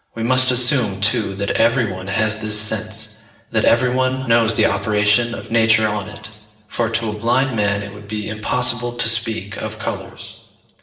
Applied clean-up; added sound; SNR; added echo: none; none; none; reverberation time 1.4 s.